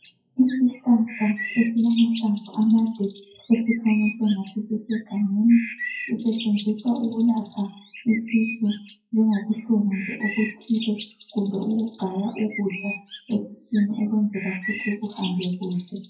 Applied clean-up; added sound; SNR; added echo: classical method WPE with log-MMSE.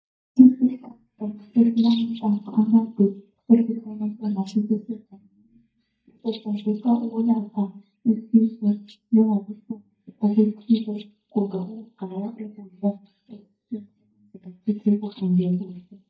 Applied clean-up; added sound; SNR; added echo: neural mask model DeepFilterNet 3.